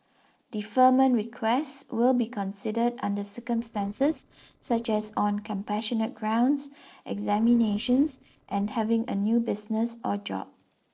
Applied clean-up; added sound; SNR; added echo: neural separator model SepFormer DNS4.